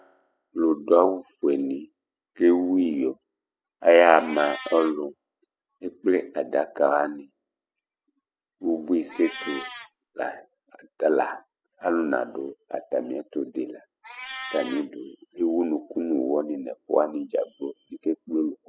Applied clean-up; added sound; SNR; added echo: classical method spectral subtraction.